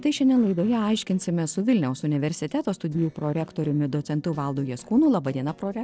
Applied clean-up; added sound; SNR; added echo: neural separator model SepFormer DNS4.